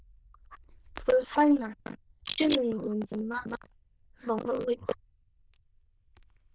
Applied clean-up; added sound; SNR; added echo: neural diffusion model UNIVERSE++.